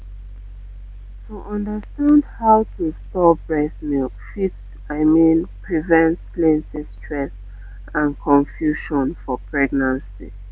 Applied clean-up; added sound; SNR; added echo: none; Mechanical fan; 14 dB; none.